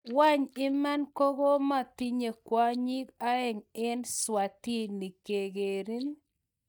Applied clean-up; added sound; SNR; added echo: neural mask model DeepFilterNet 3.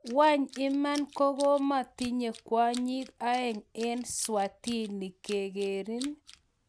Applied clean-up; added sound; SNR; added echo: none; Tools; 20 dB; none.